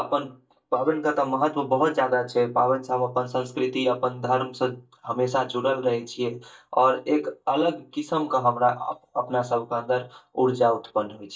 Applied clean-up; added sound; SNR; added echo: neural mask model DeepFilterNet 3.